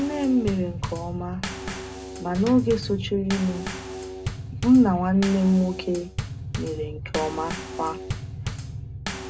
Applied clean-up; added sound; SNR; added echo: none; Bass drum / Snare drum / Drum kit; 8 dB; reverberation time 0.2 s.